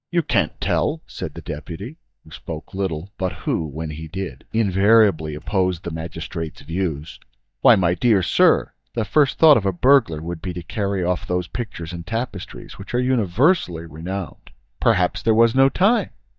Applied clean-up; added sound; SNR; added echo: neural mask model DeepFilterNet 3.